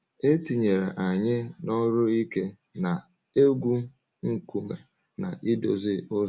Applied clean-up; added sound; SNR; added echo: none; none; none; none.